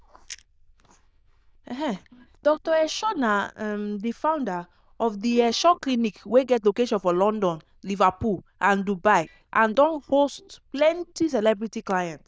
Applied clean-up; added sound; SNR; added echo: neural diffusion model UNIVERSE++.